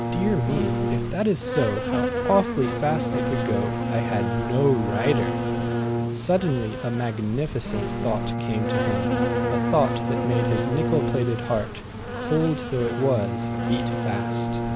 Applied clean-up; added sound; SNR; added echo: none; Insect + Bowed string instrument; 0 dB; none.